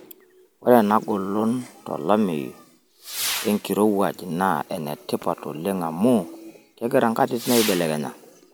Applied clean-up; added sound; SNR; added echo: none; Whoosh, swoosh, swish / Fireworks; 14 dB; none.